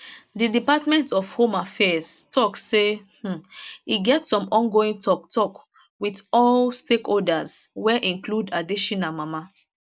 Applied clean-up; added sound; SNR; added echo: none; none; none; none.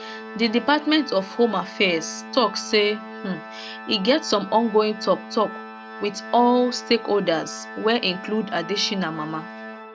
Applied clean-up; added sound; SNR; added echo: none; Organ; 14 dB; none.